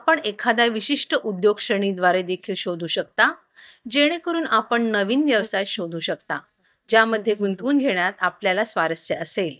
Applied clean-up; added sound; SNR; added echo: neural mask model DeepFilterNet 3.